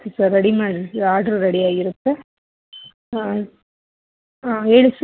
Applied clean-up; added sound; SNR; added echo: none; none; none; none.